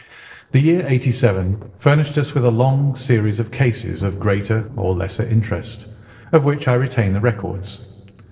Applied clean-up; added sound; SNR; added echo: neural separator model SepFormer DNS4.